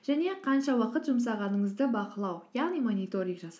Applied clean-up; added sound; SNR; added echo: none; none; none; none.